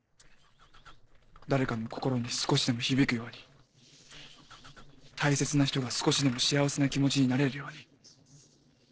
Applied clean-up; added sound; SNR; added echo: neural separator model SepFormer DNS4.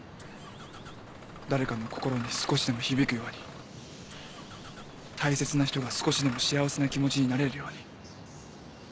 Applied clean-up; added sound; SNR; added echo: none; Engine starting / Bus; 14 dB; none.